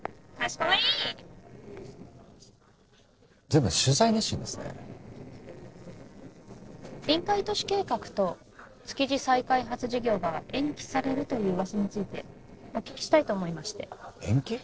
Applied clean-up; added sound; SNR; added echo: neural separator model SepFormer DNS4.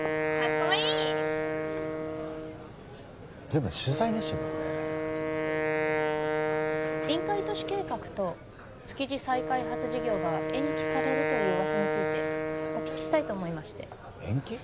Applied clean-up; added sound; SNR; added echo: none; Wind instrument, woodwind instrument; -2 dB; none.